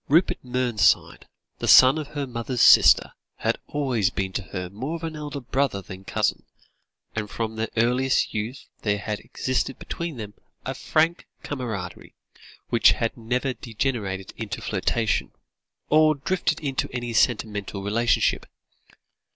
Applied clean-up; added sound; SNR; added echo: none; none; none; none.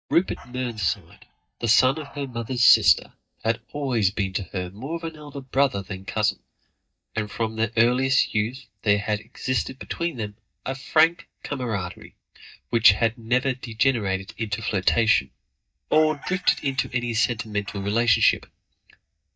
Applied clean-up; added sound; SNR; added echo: neural mask model DeepFilterNet 3.